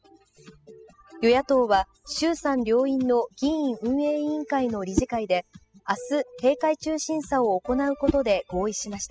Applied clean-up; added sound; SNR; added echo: classical method spectral subtraction.